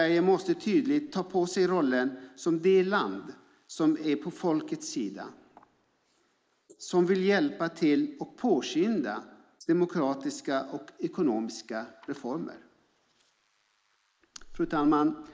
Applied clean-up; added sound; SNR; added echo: neural mask model Resemble Enhance denoiser.